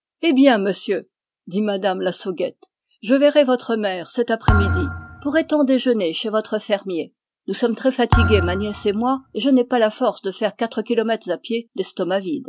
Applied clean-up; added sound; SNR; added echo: none; Thump, thud; 2 dB; none.